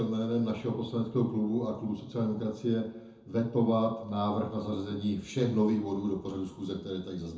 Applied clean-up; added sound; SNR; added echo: none; none; none; reverberation time 0.6 s.